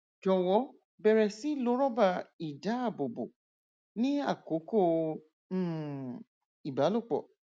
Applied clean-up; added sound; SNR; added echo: none; none; none; none.